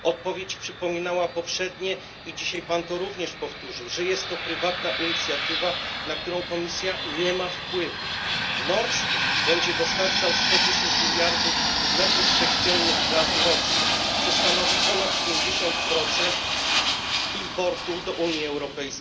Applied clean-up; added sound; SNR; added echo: none; Fixed-wing aircraft, airplane; -4 dB; reverberation time 0.2 s.